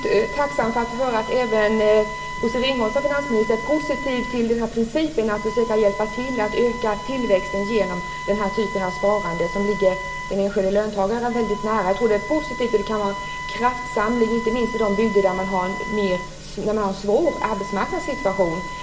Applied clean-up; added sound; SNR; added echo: none; Wind instrument, woodwind instrument; 10 dB; reverberation time 2.5 s.